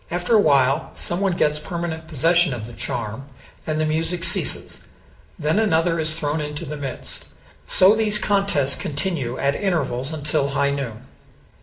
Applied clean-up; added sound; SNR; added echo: none; none; none; reverberation time 0.6 s.